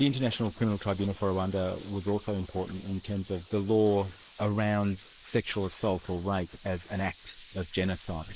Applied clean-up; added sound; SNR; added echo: neural mask model Resemble Enhance denoiser.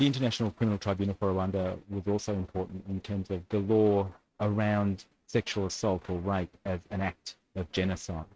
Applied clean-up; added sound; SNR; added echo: neural mask model RNNoise.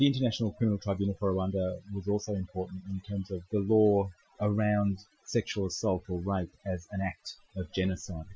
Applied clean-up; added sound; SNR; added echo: classical method Wiener filter.